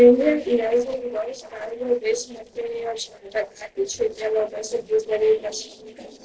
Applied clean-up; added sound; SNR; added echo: neural separator model SepFormer DNS4.